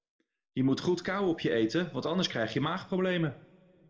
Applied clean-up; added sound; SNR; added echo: none; none; none; reverberation time 1.4 s.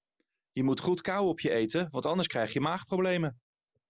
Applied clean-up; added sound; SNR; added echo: none; none; none; none.